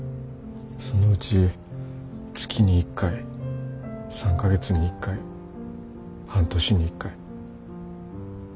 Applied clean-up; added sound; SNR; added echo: none; none; none; none.